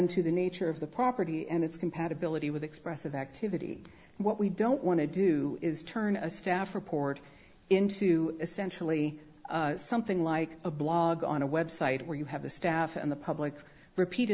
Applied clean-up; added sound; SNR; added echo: none; none; none; none.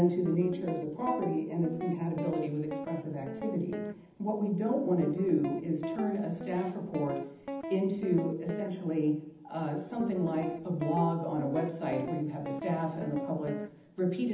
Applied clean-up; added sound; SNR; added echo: none; Guitar; 8 dB; reverberation time 0.8 s.